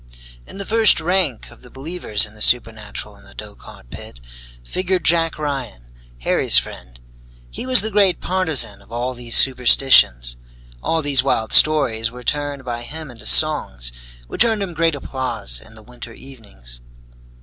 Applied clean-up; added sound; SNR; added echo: none; none; none; none.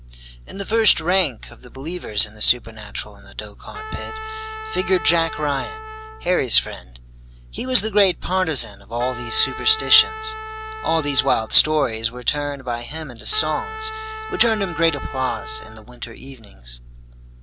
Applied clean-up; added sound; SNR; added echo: none; Trumpet; 12 dB; none.